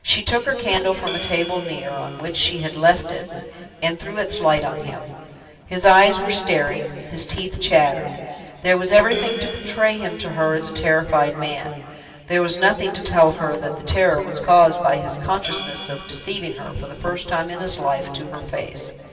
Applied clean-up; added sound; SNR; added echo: none; Hi-hat; 16 dB; reverberation time 2.6 s.